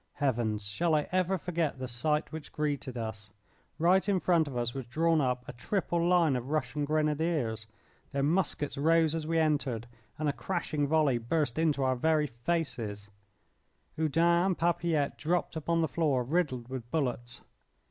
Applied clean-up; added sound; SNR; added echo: none; none; none; none.